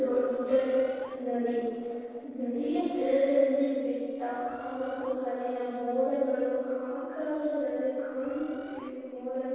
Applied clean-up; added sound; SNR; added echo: neural separator model SepFormer DNS4.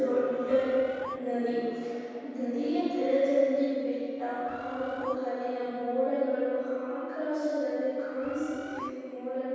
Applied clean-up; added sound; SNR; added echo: none; Bird; 12 dB; reverberation time 2.2 s.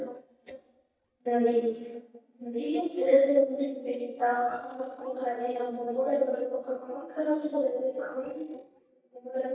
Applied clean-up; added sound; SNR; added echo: neural mask model DeepFilterNet 3.